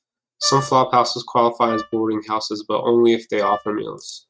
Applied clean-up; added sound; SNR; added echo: neural mask model RNNoise.